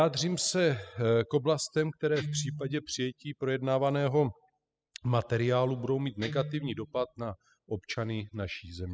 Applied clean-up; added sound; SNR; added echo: classical method spectral subtraction.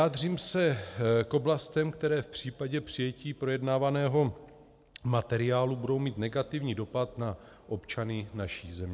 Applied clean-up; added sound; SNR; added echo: none; none; none; none.